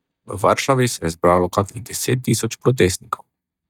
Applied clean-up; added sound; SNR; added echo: neural mask model DeepFilterNet 3.